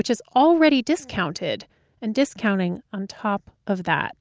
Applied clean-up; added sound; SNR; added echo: none; none; none; none.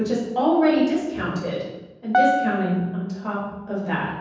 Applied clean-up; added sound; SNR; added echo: none; Piano; 1 dB; reverberation time 1.1 s.